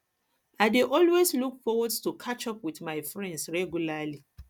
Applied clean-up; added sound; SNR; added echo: none; none; none; none.